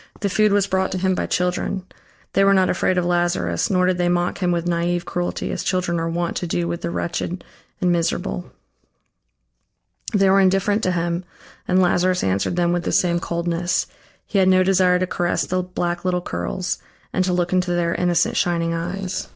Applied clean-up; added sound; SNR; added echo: neural separator model SepFormer DNS4.